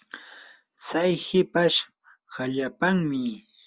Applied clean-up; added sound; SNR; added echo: none; none; none; none.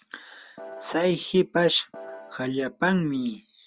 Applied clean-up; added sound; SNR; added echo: none; Piano; 14 dB; none.